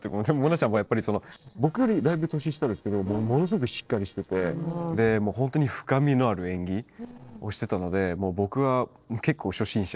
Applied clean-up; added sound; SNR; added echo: neural separator model SepFormer DNS4.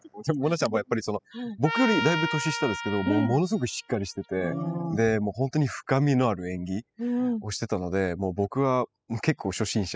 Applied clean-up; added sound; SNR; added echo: classical method spectral subtraction.